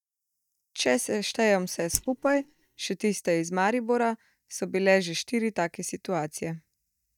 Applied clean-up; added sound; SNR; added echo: neural mask model DeepFilterNet 3.